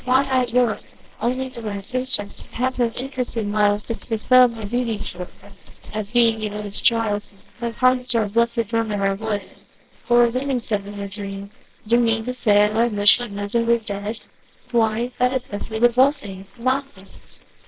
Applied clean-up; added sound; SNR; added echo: neural separator model SepFormer WHAMR!.